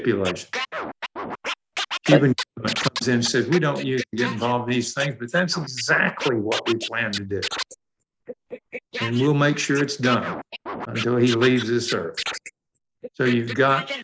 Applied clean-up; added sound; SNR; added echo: neural mask model Resemble Enhance denoiser.